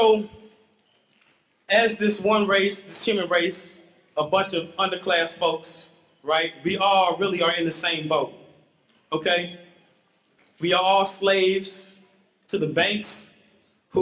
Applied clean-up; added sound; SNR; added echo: none; none; none; none.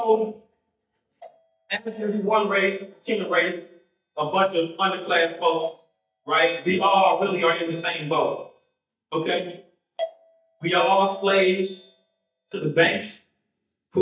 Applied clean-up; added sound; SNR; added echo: neural mask model DeepFilterNet 3.